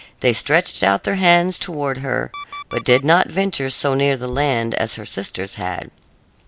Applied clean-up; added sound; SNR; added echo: none; Alarm; 15 dB; none.